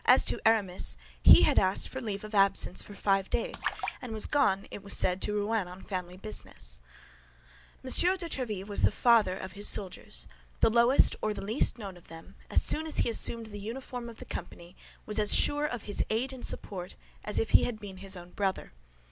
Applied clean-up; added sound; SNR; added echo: none; Splash, splatter; 13 dB; none.